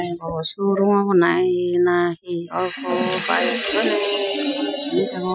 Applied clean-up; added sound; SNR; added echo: classical method Wiener filter.